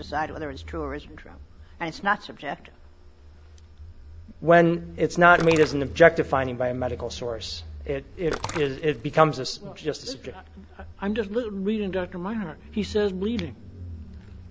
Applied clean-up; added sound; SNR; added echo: none; Splash, splatter + Engine / Car; 15 dB; none.